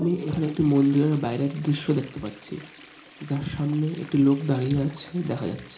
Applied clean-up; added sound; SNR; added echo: none; Toilet flush; 18 dB; reverberation time 0.4 s.